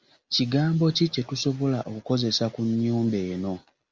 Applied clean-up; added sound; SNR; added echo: none; none; none; none.